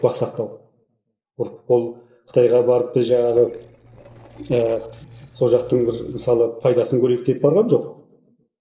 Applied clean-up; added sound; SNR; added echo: neural separator model SepFormer DNS4.